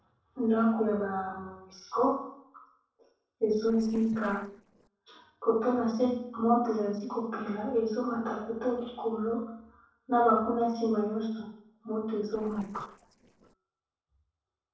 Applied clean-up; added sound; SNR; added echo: neural separator model SepFormer DNS4.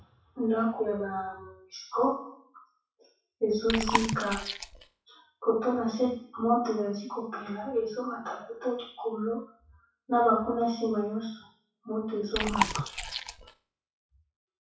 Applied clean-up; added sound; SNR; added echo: classical method WPE with log-MMSE.